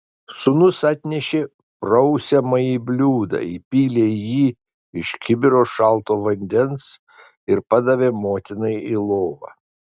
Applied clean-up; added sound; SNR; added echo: none; none; none; none.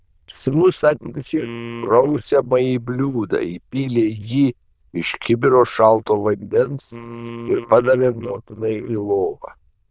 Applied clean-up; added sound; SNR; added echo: neural diffusion model UNIVERSE++.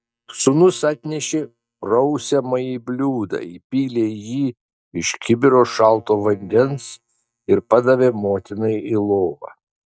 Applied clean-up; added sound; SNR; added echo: neural mask model DeepFilterNet 3.